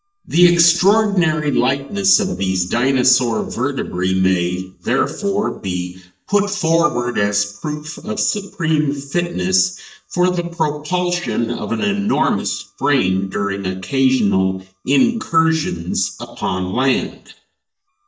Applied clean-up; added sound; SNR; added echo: neural mask model DeepFilterNet 3.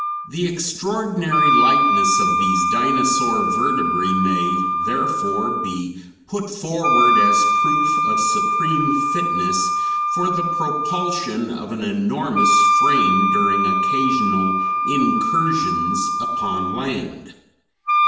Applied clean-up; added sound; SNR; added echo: none; Wind instrument, woodwind instrument; -5 dB; reverberation time 0.8 s.